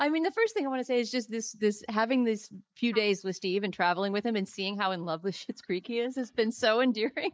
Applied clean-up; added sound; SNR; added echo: neural mask model Resemble Enhance denoiser.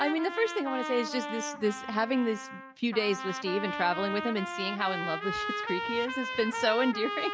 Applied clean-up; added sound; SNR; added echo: none; Trumpet; 5 dB; none.